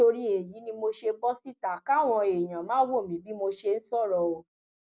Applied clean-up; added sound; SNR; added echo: none; none; none; none.